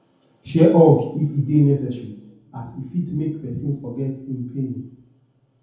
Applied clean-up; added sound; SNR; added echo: none; none; none; reverberation time 0.7 s.